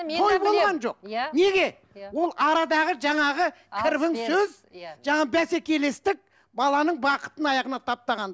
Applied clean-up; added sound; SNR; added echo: none; none; none; none.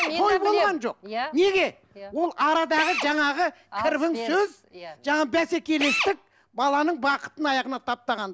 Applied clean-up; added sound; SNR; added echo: none; Drill; 12 dB; none.